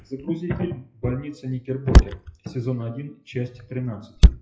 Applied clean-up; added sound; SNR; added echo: classical method WPE with log-MMSE.